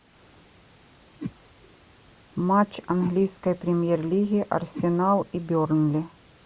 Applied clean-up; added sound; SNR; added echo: neural mask model Resemble Enhance denoiser.